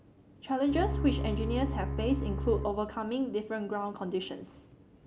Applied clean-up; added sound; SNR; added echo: none; Bowed string instrument; 1 dB; none.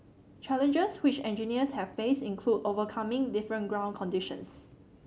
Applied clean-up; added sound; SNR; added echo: none; none; none; none.